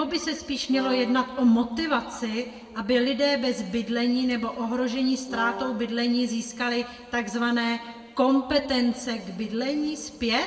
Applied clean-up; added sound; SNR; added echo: none; Brass instrument; 13 dB; reverberation time 1.2 s.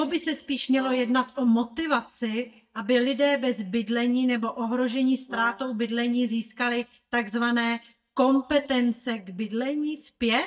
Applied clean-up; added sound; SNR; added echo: neural mask model DeepFilterNet 3.